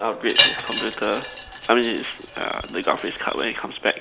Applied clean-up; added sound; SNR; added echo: none; Wind chime; 3 dB; none.